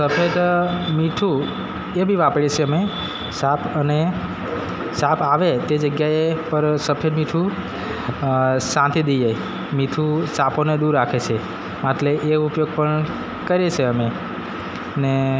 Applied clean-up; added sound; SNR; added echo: none; none; none; none.